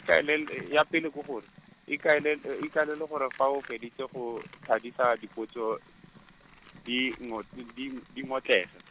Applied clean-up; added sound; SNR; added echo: none; Tools + Fire; 20 dB; none.